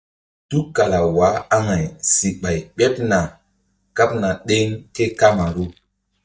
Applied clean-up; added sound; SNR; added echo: neural mask model DeepFilterNet 3.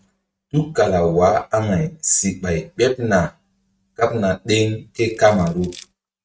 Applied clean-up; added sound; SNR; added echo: neural mask model RNNoise.